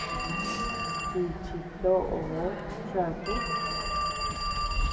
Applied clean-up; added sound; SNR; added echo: none; Telephone; -2 dB; reverberation time 2.0 s.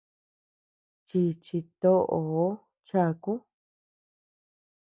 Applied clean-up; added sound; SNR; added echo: none; none; none; none.